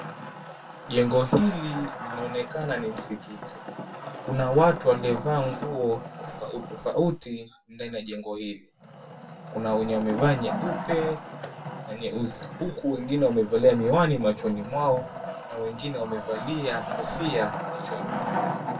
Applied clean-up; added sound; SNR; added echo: none; Wood; 8 dB; reverberation time 0.1 s.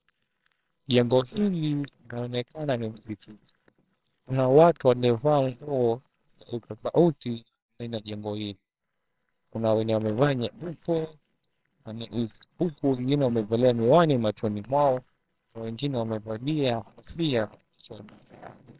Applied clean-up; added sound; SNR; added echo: neural separator model SepFormer WHAMR!.